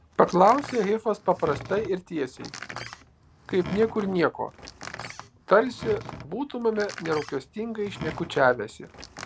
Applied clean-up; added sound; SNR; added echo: none; Door; 14 dB; none.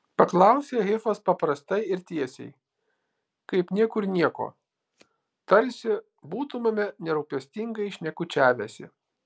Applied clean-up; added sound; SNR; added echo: none; none; none; none.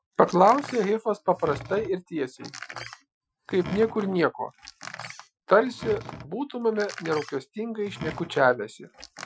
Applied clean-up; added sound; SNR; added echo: classical method Wiener filter.